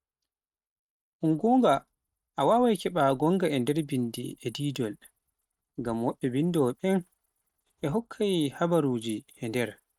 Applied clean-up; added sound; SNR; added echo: neural mask model RNNoise.